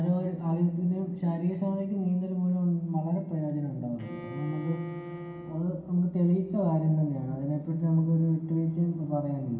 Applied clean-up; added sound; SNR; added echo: none; Bowed string instrument; 15 dB; reverberation time 0.5 s.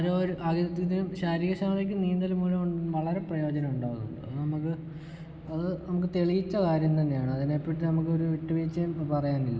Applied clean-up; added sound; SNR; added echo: none; none; none; none.